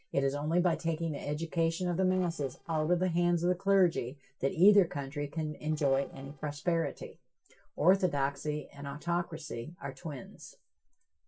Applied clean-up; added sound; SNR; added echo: neural separator model SepFormer DNS4.